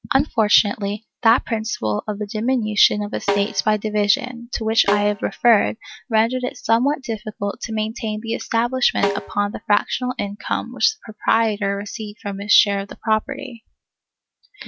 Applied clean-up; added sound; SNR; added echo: none; Snare drum; 7 dB; none.